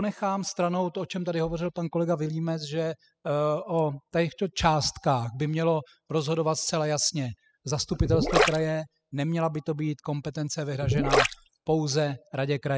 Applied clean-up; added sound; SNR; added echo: classical method spectral subtraction.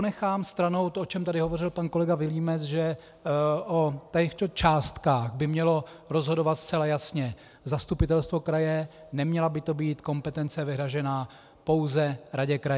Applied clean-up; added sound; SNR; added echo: none; none; none; none.